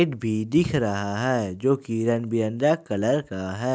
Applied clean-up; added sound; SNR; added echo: none; none; none; none.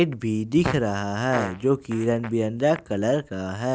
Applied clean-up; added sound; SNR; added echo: none; Fart; 14 dB; none.